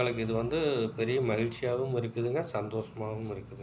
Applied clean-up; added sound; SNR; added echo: none; none; none; none.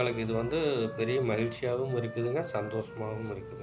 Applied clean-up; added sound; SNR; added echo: none; Wind instrument, woodwind instrument; 14 dB; none.